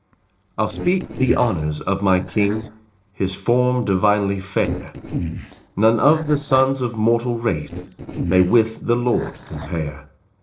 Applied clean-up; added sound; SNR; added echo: neural separator model SepFormer DNS4.